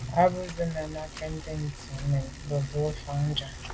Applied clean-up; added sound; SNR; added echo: none; Bicycle; 11 dB; none.